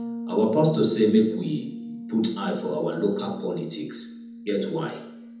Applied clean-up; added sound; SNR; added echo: none; Bass guitar; 11 dB; reverberation time 1.0 s.